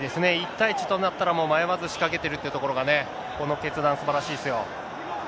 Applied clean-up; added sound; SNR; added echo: none; none; none; none.